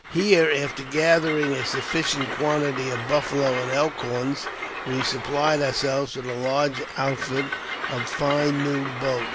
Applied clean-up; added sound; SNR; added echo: none; Train; 7 dB; none.